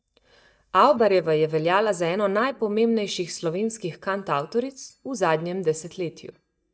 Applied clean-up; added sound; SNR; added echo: neural mask model DeepFilterNet 3.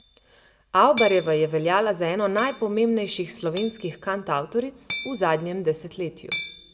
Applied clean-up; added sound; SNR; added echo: none; Hammer; 11 dB; reverberation time 0.9 s.